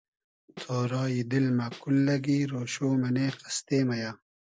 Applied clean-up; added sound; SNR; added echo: none; Snare drum; 18 dB; none.